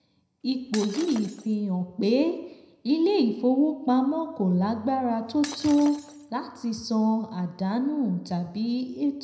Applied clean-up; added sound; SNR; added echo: none; Shatter; 17 dB; reverberation time 0.7 s.